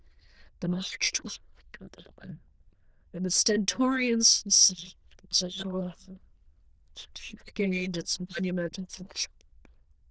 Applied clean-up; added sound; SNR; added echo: neural diffusion model UNIVERSE++.